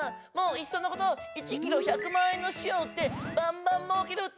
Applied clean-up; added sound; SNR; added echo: none; none; none; none.